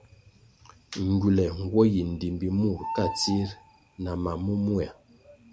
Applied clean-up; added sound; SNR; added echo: none; Bird; 16 dB; none.